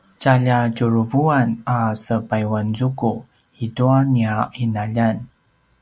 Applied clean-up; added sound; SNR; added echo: none; none; none; none.